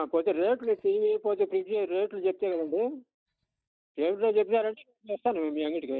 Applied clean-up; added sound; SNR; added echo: neural mask model DeepFilterNet 3.